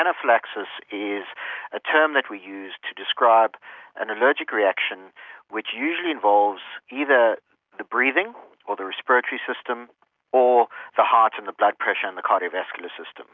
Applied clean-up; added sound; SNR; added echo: none; none; none; none.